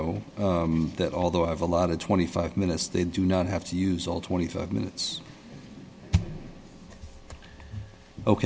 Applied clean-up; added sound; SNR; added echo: none; none; none; none.